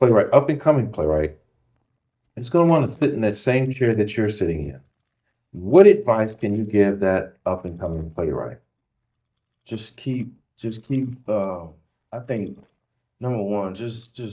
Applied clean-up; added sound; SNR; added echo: neural mask model DeepFilterNet 3.